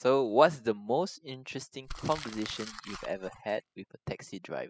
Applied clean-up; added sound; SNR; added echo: classical method spectral subtraction.